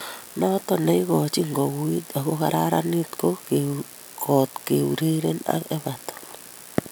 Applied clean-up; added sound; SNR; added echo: none; none; none; none.